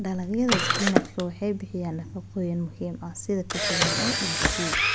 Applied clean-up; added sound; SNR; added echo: none; Printer + Camera; -1 dB; none.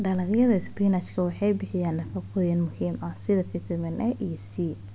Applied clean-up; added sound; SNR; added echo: none; none; none; none.